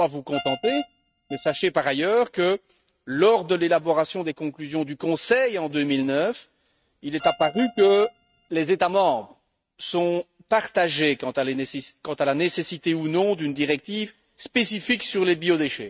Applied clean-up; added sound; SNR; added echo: neural mask model RNNoise.